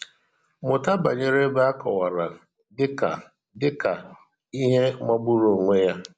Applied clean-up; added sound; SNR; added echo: none; none; none; none.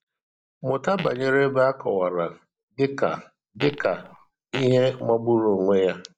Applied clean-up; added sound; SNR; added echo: neural mask model DeepFilterNet 3.